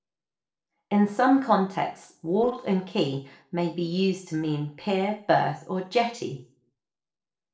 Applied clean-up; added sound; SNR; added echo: neural separator model SepFormer DNS4.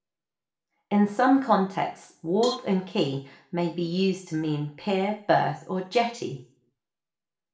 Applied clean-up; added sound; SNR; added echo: none; Cowbell; 14 dB; reverberation time 0.4 s.